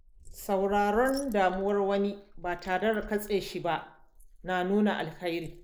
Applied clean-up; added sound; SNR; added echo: neural mask model Resemble Enhance denoiser.